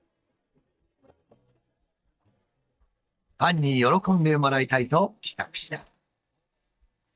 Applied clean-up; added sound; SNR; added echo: neural mask model DeepFilterNet 3.